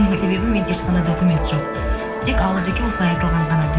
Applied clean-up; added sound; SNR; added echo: none; Musical instrument; 7 dB; reverberation time 1.2 s.